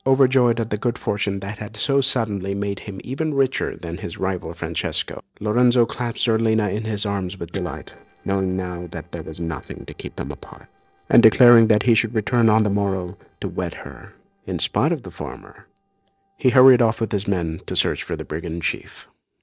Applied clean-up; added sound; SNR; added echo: neural separator model SepFormer DNS4.